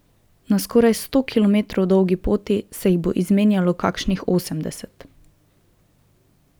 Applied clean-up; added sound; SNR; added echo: none; none; none; none.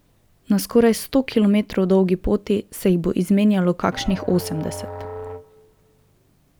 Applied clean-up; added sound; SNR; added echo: none; Musical instrument; 14 dB; none.